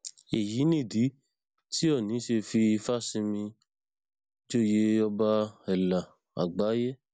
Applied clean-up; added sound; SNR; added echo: none; none; none; none.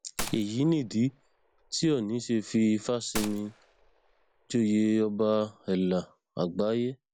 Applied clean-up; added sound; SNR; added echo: none; Gunshot, gunfire; 15 dB; none.